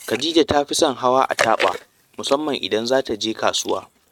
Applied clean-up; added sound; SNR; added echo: neural mask model RNNoise.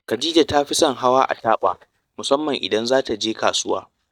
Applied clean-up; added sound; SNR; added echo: neural mask model DeepFilterNet 3.